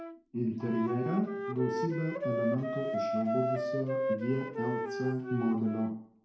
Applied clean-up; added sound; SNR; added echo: none; Wind instrument, woodwind instrument; 2 dB; reverberation time 0.5 s.